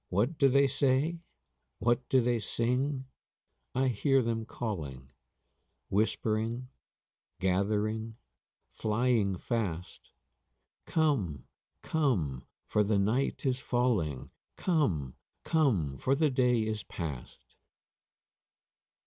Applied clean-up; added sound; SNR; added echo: none; none; none; none.